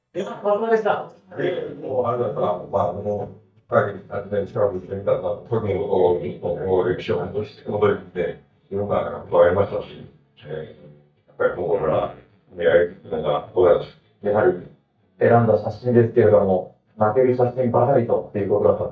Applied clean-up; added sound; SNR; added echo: neural mask model DeepFilterNet 3.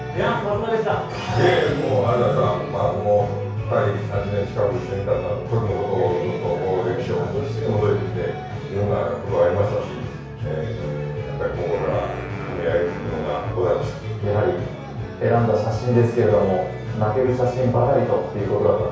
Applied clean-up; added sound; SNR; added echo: none; Wind instrument, woodwind instrument; 18 dB; reverberation time 0.6 s.